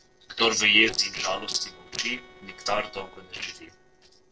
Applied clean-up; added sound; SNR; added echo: neural separator model SepFormer DNS4.